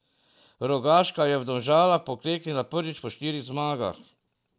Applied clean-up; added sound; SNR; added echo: none; none; none; none.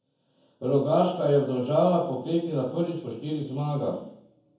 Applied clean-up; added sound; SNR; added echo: none; none; none; reverberation time 0.7 s.